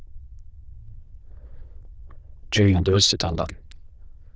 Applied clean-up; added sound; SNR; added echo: neural diffusion model UNIVERSE++.